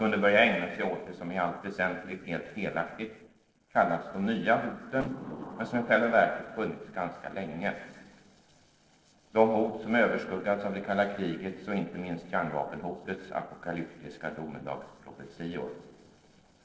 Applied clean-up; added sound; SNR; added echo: neural separator model SepFormer DNS4.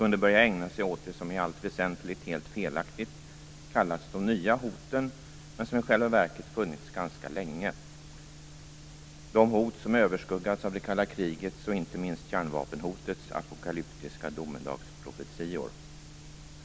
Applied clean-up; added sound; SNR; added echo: none; none; none; none.